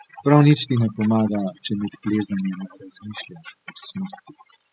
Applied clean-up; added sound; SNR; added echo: classical method spectral subtraction.